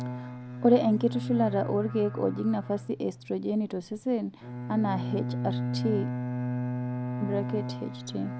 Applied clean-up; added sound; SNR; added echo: none; Bowed string instrument; 5 dB; none.